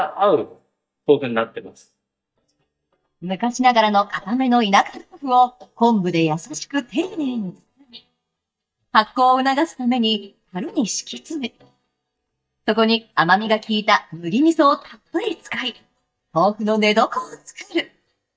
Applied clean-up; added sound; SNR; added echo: neural mask model DeepFilterNet 3.